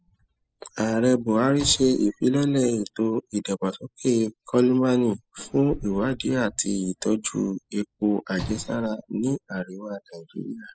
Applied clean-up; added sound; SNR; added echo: classical method spectral subtraction.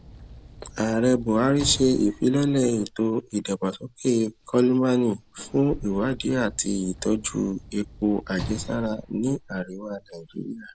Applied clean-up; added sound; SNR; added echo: none; Sliding door / Slam; 17 dB; none.